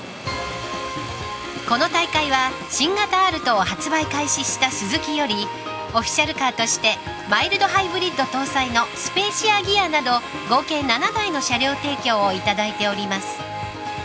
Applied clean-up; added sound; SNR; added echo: none; Domestic sounds, home sounds; 17 dB; none.